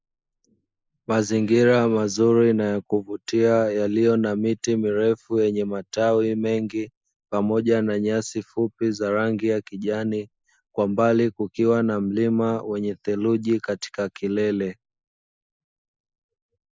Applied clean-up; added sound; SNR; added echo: neural mask model Resemble Enhance denoiser.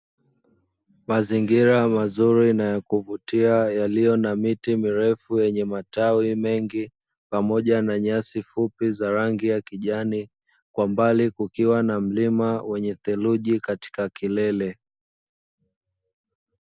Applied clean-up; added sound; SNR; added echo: none; none; none; none.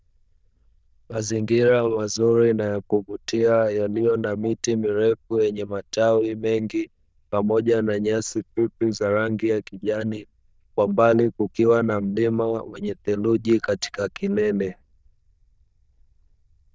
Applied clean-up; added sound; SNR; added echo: neural diffusion model UNIVERSE++.